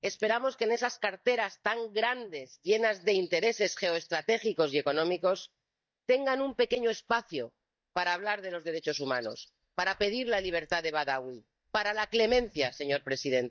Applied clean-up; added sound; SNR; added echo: neural mask model DeepFilterNet 3.